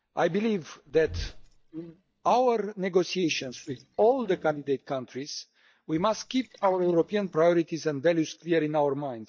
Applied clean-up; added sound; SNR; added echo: neural mask model DeepFilterNet 3.